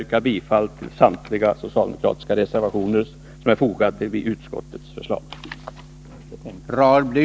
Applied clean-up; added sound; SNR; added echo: none; none; none; none.